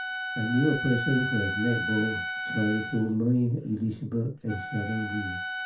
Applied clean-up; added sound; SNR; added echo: none; Wind instrument, woodwind instrument; 5 dB; reverberation time 0.2 s.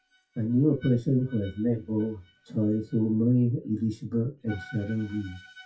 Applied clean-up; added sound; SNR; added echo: classical method WPE with log-MMSE.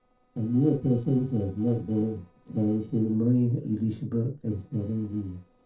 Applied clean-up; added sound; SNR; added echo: neural separator model SepFormer DNS4.